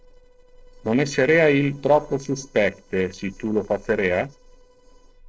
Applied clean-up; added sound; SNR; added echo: neural separator model SepFormer DNS4.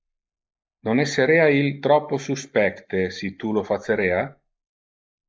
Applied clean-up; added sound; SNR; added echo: neural mask model Resemble Enhance denoiser.